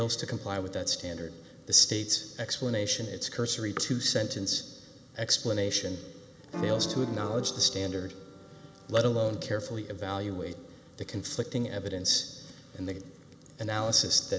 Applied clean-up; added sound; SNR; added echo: none; Piano; 9 dB; none.